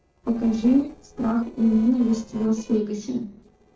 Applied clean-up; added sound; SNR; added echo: neural separator model SepFormer DNS4.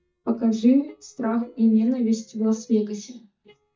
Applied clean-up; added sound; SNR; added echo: neural mask model DeepFilterNet 3.